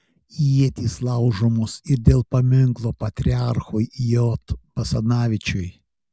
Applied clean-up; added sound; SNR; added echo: none; none; none; none.